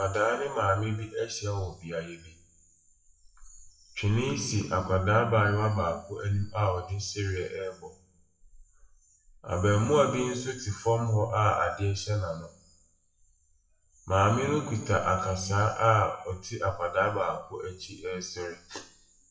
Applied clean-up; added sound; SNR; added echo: classical method WPE with log-MMSE.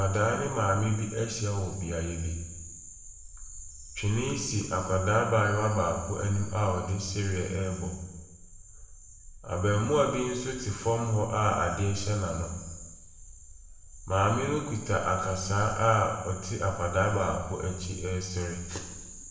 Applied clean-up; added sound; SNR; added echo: none; Bark; 20 dB; reverberation time 1.0 s.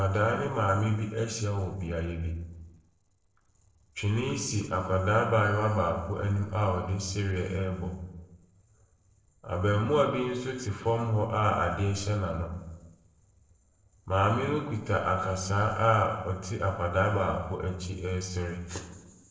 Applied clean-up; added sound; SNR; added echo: neural separator model SepFormer DNS4.